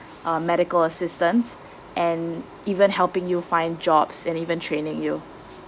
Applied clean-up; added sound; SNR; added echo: none; none; none; none.